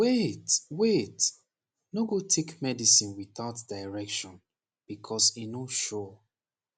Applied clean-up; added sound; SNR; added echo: none; none; none; none.